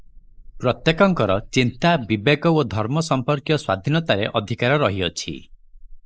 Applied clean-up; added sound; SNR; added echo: neural mask model Resemble Enhance denoiser.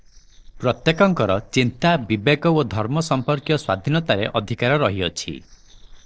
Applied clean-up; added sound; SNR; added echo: neural separator model SepFormer DNS4.